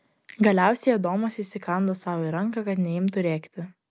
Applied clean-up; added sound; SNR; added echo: none; none; none; none.